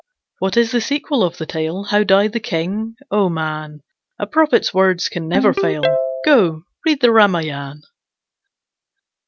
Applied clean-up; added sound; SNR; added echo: none; Ringtone; 10 dB; none.